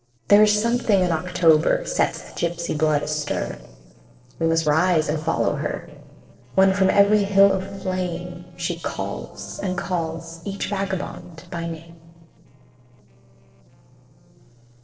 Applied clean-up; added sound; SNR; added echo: neural separator model SepFormer DNS4.